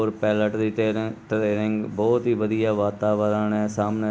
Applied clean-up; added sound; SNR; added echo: none; none; none; none.